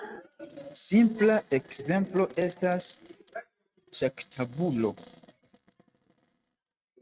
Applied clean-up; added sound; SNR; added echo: neural mask model RNNoise.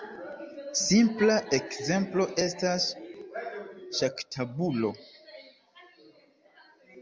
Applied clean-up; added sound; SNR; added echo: none; none; none; none.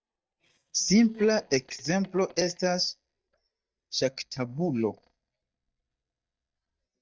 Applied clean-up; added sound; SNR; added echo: neural mask model DeepFilterNet 3.